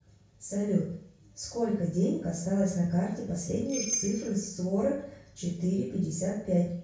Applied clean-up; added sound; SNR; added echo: none; Bell; 5 dB; reverberation time 0.5 s.